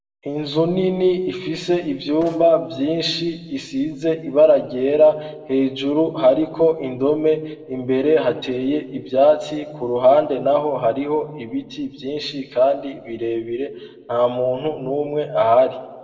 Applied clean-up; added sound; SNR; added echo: neural separator model SepFormer DNS4.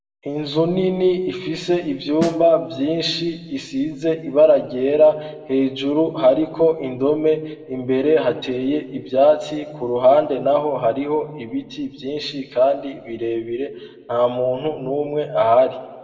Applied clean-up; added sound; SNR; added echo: none; Snare drum; 14 dB; reverberation time 1.0 s.